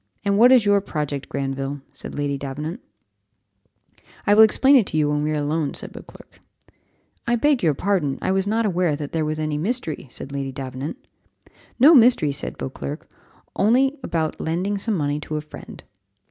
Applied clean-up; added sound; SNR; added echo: none; none; none; none.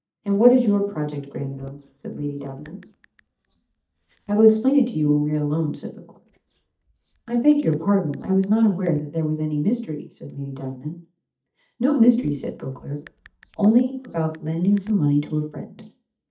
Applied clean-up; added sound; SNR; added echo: neural mask model DeepFilterNet 3.